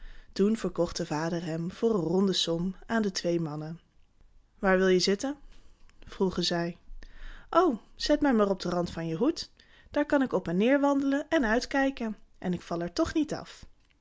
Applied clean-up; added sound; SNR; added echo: none; none; none; none.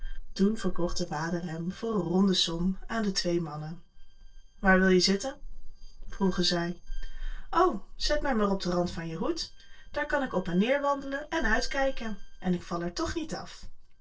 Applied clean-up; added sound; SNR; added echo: neural separator model SepFormer DNS4.